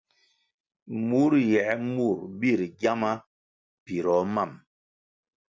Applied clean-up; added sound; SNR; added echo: none; none; none; none.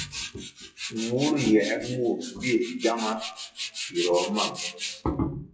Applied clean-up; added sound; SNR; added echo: classical method WPE with log-MMSE.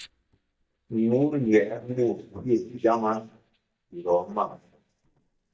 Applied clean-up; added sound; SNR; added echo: neural mask model DeepFilterNet 3.